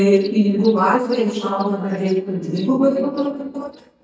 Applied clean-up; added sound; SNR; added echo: neural mask model DeepFilterNet 3.